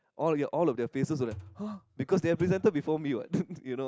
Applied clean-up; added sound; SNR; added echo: none; Thump, thud; 19 dB; none.